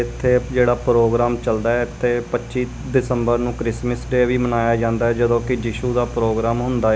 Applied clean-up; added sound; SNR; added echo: none; none; none; none.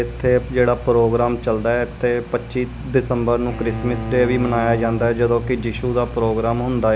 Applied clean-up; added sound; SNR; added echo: none; Bowed string instrument; 12 dB; none.